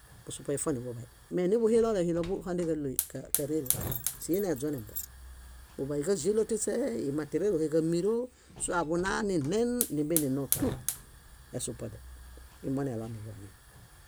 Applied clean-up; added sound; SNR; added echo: none; Keys jangling + Hiss / Fire; 9 dB; none.